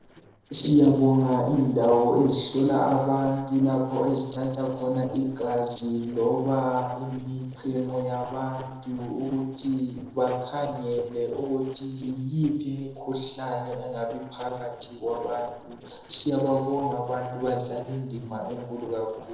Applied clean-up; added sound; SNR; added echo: neural separator model SepFormer DNS4.